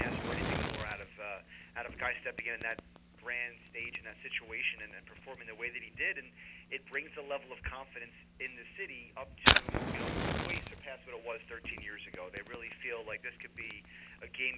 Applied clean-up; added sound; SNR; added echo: none; Fire; -4 dB; none.